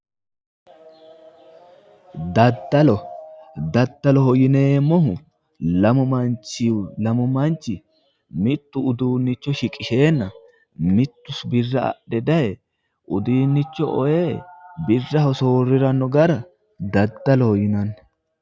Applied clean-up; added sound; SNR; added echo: none; none; none; none.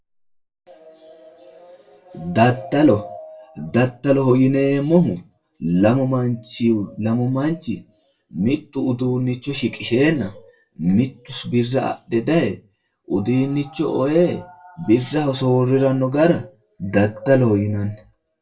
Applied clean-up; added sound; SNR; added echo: none; none; none; reverberation time 0.2 s.